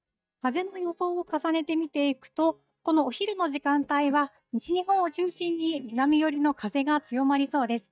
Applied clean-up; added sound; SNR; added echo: neural mask model DeepFilterNet 3.